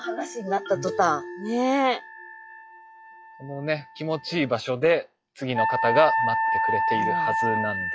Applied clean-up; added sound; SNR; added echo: classical method log-MMSE.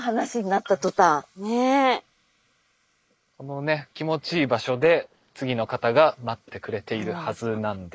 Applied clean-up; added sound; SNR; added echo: neural mask model Resemble Enhance denoiser.